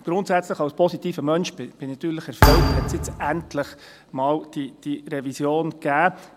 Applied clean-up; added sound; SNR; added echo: none; Thump, thud; -3 dB; none.